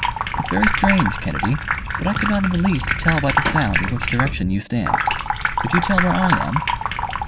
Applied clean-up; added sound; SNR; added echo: none; Sink (filling or washing) / Water tap, faucet; 0 dB; none.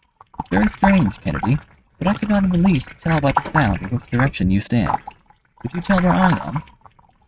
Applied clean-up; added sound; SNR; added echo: neural mask model RNNoise.